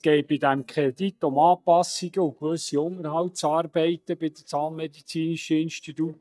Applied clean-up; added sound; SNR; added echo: neural mask model DeepFilterNet 3.